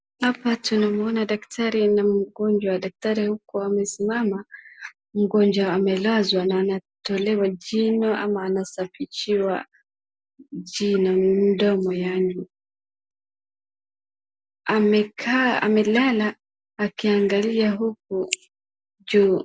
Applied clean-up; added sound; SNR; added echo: none; none; none; none.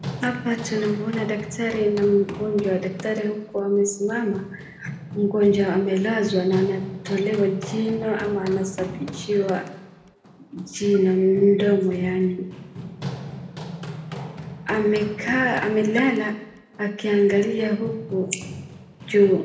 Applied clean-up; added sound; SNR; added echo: none; Run; 12 dB; reverberation time 0.8 s.